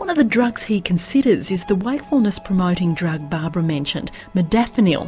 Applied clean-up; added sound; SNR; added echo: none; none; none; none.